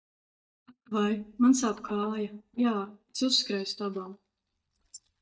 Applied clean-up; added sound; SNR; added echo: neural mask model DeepFilterNet 3.